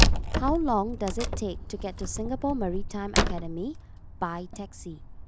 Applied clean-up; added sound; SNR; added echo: none; Wood; -3 dB; none.